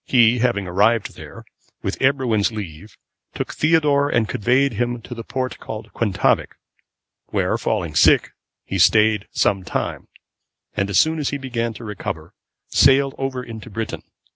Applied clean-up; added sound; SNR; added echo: none; none; none; none.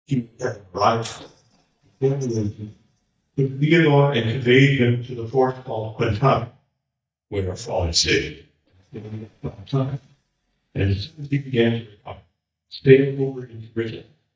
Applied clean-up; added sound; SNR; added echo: neural mask model DeepFilterNet 3.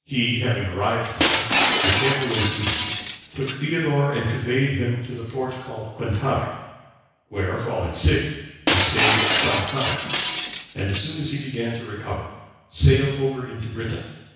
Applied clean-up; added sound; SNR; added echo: none; Shatter; -2 dB; reverberation time 1.1 s.